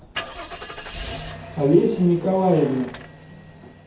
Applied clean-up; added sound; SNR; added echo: none; Engine starting / Car; 14 dB; reverberation time 0.6 s.